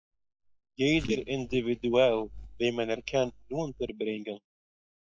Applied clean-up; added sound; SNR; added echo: neural mask model DeepFilterNet 3.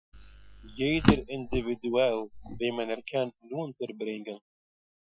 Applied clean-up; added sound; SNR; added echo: classical method Wiener filter.